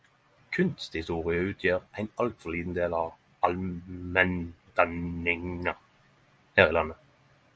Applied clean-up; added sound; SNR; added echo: none; none; none; none.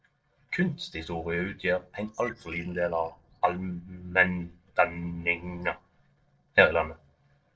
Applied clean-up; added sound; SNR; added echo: neural separator model SepFormer DNS4.